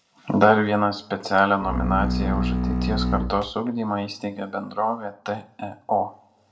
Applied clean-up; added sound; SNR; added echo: none; Bowed string instrument; 0 dB; reverberation time 0.3 s.